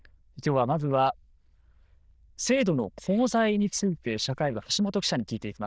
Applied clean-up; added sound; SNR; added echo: neural diffusion model UNIVERSE++.